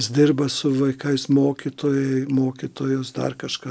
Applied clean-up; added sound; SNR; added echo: none; none; none; none.